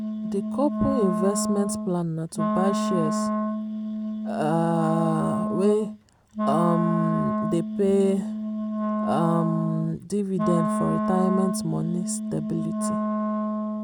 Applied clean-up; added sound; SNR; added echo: none; Wind instrument, woodwind instrument; 0 dB; none.